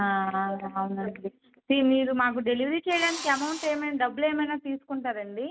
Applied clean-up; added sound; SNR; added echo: none; Engine / Drill; 11 dB; none.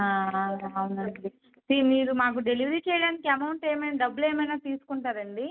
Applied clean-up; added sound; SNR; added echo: none; none; none; none.